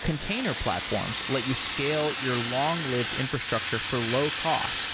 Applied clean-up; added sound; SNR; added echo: none; Fire; 2 dB; none.